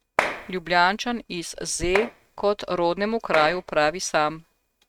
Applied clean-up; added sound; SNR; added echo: neural mask model RNNoise.